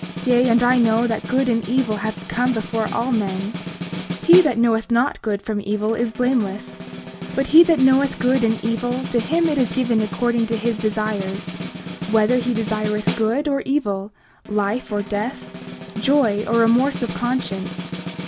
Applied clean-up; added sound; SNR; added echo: none; Snare drum; 10 dB; none.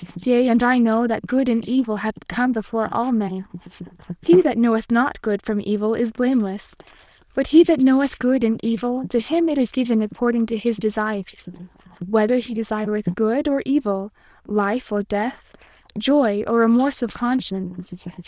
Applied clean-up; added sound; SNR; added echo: neural diffusion model UNIVERSE++.